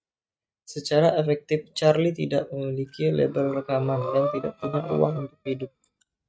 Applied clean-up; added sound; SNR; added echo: neural mask model RNNoise.